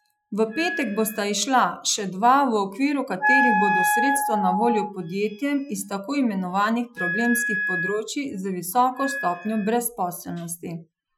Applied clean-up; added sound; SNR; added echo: classical method Wiener filter.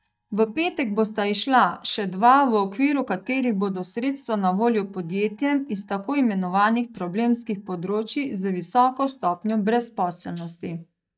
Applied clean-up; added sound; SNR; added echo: neural mask model DeepFilterNet 3.